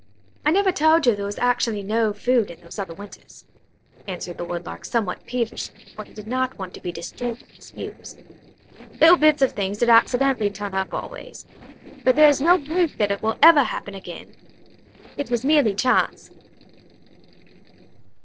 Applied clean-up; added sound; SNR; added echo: neural separator model SepFormer DNS4.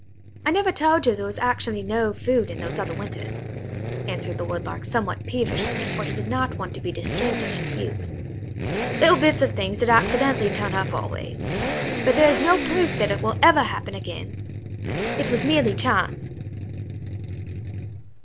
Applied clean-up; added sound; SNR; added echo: none; Accelerating, revving, vroom; 4 dB; none.